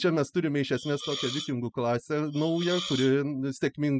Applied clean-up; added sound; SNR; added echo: classical method spectral subtraction.